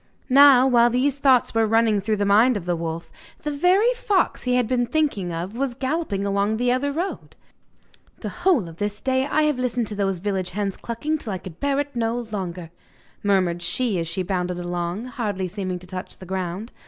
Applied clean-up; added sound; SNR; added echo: none; none; none; none.